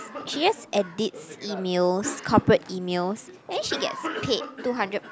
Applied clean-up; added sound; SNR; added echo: none; Cough; 12 dB; none.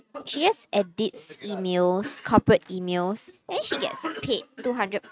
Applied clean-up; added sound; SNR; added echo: neural mask model RNNoise.